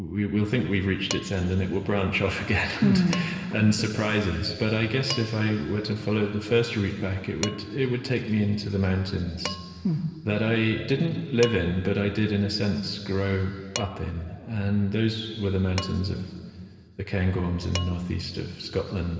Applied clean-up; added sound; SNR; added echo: none; Dishes, pots, and pans; 18 dB; reverberation time 2.5 s.